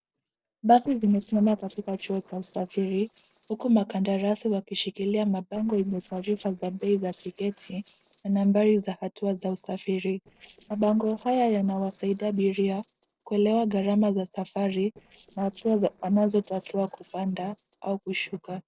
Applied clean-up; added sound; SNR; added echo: neural separator model SepFormer DNS4.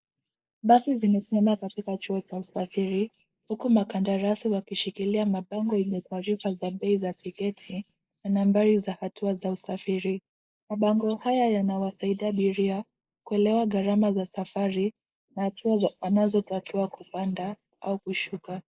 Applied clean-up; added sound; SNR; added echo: neural mask model Resemble Enhance denoiser.